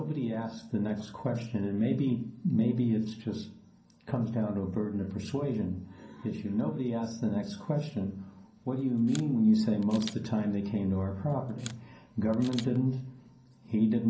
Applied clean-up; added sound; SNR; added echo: none; Camera; 20 dB; reverberation time 0.6 s.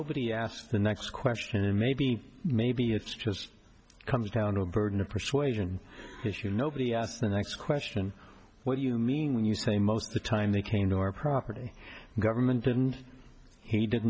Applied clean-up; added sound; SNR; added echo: none; none; none; none.